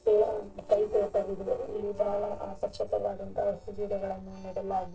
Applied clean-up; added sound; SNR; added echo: neural separator model SepFormer DNS4.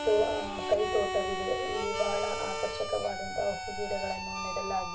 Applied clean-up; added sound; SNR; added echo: none; Harmonica; 3 dB; reverberation time 0.2 s.